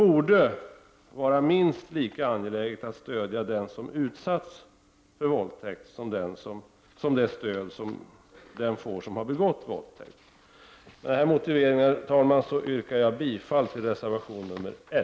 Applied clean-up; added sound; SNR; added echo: none; none; none; none.